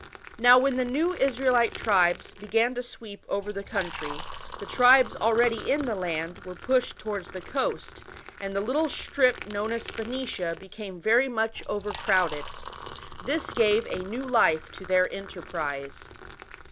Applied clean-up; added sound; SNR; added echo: none; Liquid; 14 dB; none.